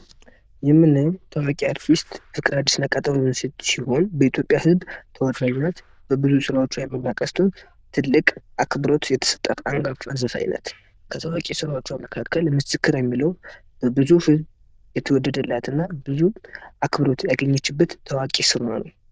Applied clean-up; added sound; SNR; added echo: neural diffusion model UNIVERSE++.